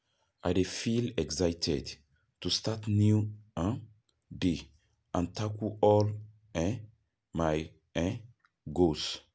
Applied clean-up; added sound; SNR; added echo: none; none; none; none.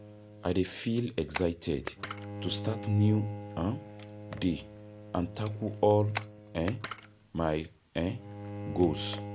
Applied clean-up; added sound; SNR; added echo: none; Camera + Bowed string instrument; 10 dB; none.